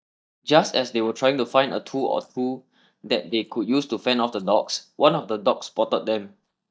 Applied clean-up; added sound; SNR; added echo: neural mask model DeepFilterNet 3.